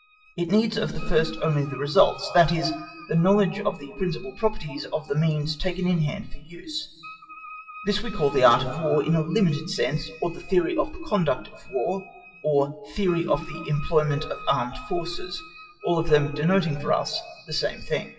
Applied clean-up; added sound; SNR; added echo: classical method WPE with log-MMSE.